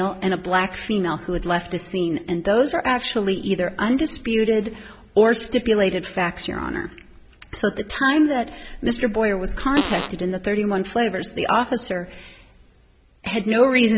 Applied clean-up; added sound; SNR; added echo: none; Fart; 7 dB; none.